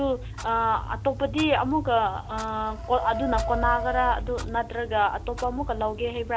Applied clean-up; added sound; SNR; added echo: none; Wind instrument, woodwind instrument + Clock; 7 dB; none.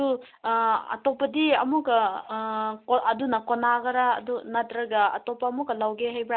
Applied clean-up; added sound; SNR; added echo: none; none; none; none.